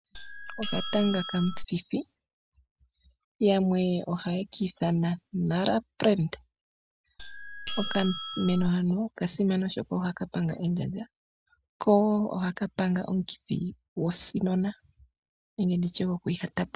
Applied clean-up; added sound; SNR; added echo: none; Doorbell; 5 dB; none.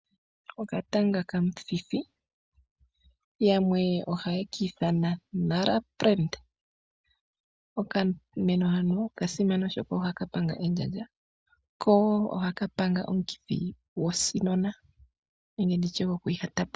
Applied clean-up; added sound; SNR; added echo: none; none; none; none.